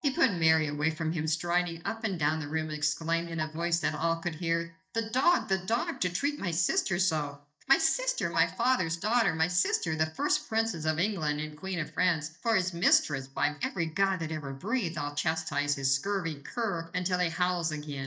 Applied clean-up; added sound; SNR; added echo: neural mask model DeepFilterNet 3.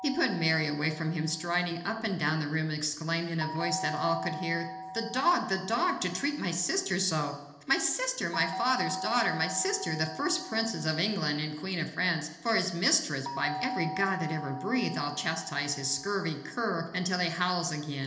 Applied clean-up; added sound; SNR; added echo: none; Doorbell; 12 dB; reverberation time 1.0 s.